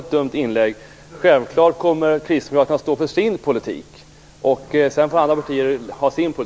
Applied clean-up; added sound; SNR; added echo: none; none; none; none.